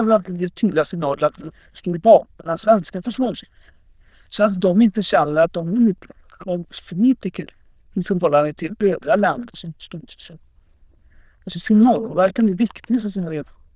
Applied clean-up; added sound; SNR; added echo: neural diffusion model UNIVERSE++.